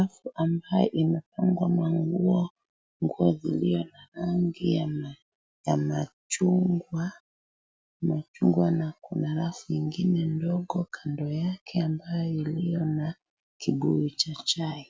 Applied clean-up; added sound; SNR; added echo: none; none; none; none.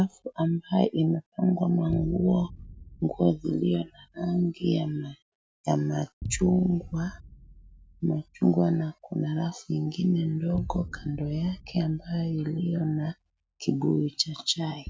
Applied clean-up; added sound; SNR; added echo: none; Boom; 17 dB; none.